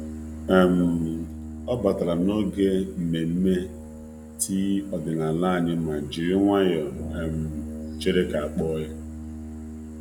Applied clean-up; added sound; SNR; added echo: none; Brass instrument; 11 dB; none.